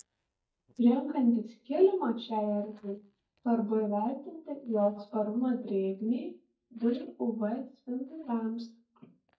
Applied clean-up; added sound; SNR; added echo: neural mask model DeepFilterNet 3.